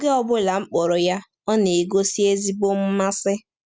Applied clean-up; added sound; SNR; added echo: none; none; none; none.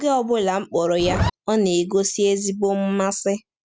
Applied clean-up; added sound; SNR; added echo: none; Zipper (clothing); 0 dB; none.